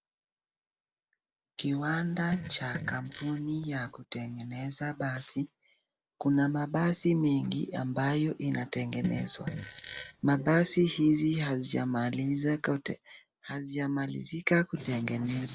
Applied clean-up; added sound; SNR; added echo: neural separator model SepFormer DNS4.